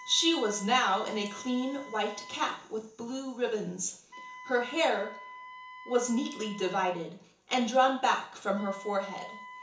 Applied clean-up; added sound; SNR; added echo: none; Wind instrument, woodwind instrument; 17 dB; reverberation time 0.7 s.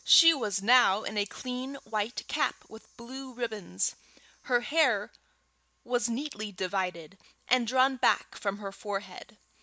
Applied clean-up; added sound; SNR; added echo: none; none; none; none.